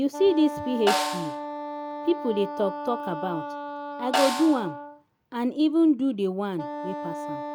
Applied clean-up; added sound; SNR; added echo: none; Snare drum + Wind instrument, woodwind instrument; 6 dB; none.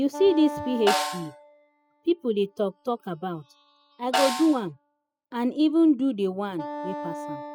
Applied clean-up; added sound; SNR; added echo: classical method spectral subtraction.